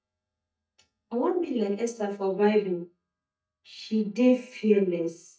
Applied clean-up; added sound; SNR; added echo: neural mask model DeepFilterNet 3.